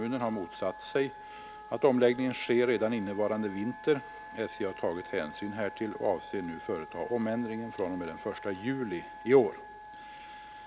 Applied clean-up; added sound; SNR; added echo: none; Wind instrument, woodwind instrument; 15 dB; none.